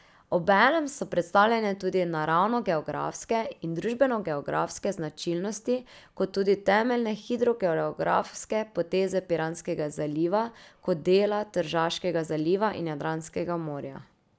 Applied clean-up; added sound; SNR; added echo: none; none; none; none.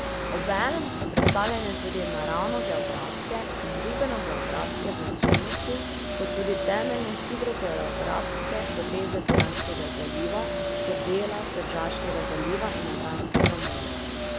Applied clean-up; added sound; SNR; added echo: none; Car; -4 dB; none.